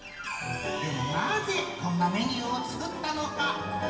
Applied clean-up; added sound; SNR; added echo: none; none; none; reverberation time 1.4 s.